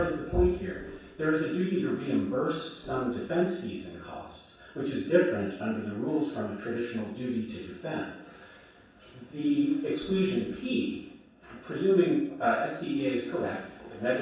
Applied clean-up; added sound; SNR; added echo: none; Organ; 19 dB; reverberation time 0.7 s.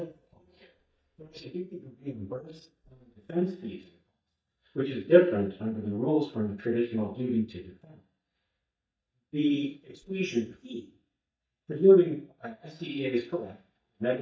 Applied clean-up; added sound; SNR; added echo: neural mask model DeepFilterNet 3.